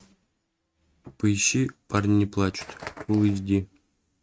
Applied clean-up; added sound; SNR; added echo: neural mask model RNNoise.